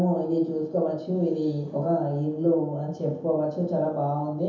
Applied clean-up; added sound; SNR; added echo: none; none; none; reverberation time 0.7 s.